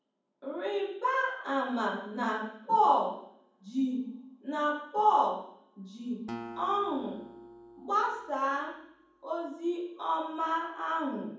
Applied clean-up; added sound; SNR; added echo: none; Acoustic guitar; 16 dB; reverberation time 1.2 s.